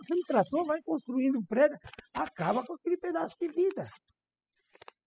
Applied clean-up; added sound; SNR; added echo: classical method spectral subtraction.